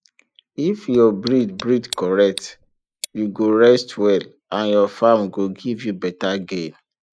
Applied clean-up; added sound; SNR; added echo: neural mask model Resemble Enhance denoiser.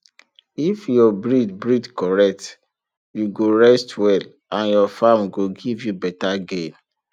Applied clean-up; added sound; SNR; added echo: none; none; none; none.